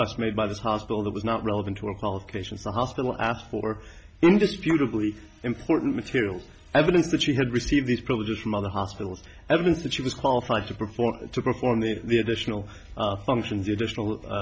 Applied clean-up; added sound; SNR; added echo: none; none; none; none.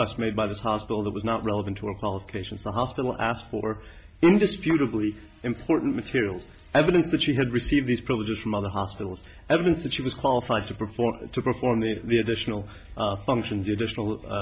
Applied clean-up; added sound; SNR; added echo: none; Wind chime / Percussion; 18 dB; none.